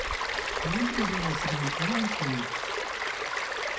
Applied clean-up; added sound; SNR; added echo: none; Stream; -3 dB; reverberation time 0.3 s.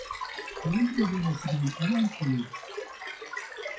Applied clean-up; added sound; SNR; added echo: classical method WPE with log-MMSE.